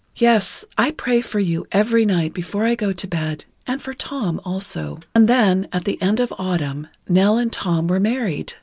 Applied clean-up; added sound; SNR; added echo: none; none; none; none.